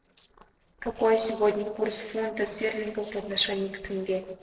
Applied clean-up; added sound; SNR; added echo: neural separator model SepFormer DNS4.